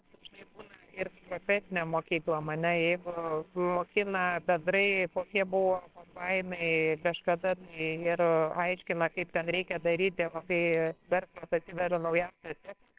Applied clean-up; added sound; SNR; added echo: neural separator model SepFormer WHAMR!.